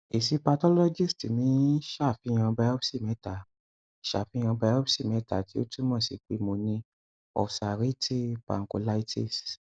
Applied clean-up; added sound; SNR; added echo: none; none; none; none.